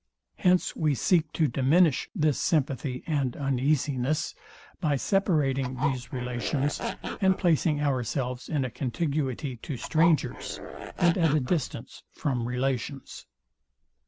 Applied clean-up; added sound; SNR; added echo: none; Zipper (clothing); 9 dB; none.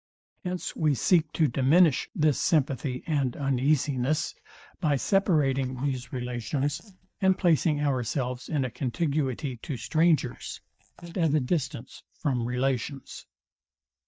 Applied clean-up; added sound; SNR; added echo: neural mask model DeepFilterNet 3.